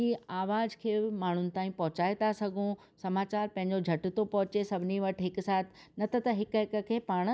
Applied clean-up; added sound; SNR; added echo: none; none; none; none.